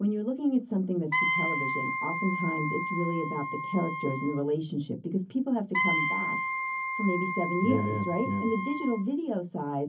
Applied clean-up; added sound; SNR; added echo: none; Wind instrument, woodwind instrument; 2 dB; reverberation time 0.3 s.